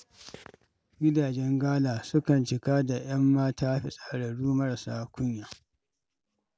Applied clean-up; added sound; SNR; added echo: none; none; none; none.